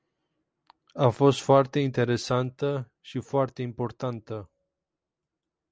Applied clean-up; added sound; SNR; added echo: none; none; none; none.